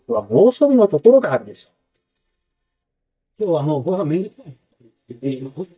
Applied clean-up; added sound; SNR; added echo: neural mask model DeepFilterNet 3.